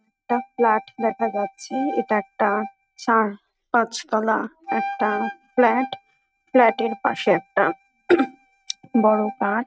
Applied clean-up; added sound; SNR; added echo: neural mask model RNNoise.